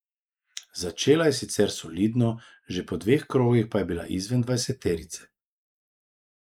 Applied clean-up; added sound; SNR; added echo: neural mask model Resemble Enhance denoiser.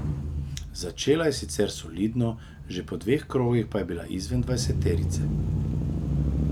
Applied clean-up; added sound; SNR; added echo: none; Engine starting / Accelerating, revving, vroom / Motor vehicle (road); 1 dB; none.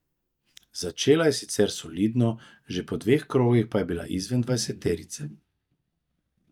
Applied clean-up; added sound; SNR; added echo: neural mask model DeepFilterNet 3.